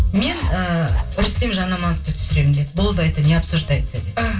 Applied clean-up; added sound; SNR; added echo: none; Writing; 19 dB; reverberation time 0.2 s.